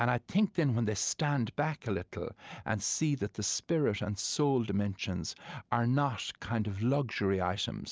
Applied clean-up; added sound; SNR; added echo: none; none; none; none.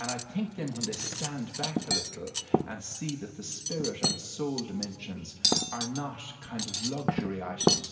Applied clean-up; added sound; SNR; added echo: none; Cutlery, silverware; -3 dB; reverberation time 3.0 s.